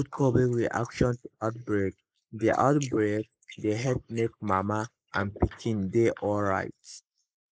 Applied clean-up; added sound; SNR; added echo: neural mask model Resemble Enhance denoiser.